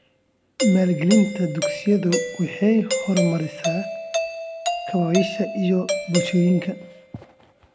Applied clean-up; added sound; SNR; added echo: none; Doorbell; 6 dB; none.